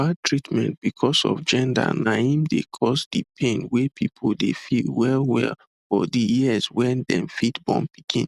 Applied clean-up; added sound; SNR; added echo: none; none; none; none.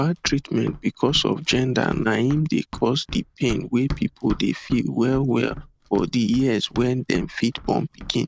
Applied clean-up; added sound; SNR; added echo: none; Run; 15 dB; none.